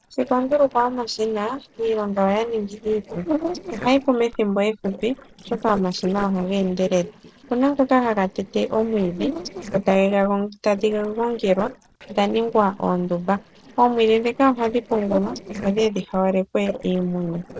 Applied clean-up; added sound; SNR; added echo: neural separator model SepFormer DNS4.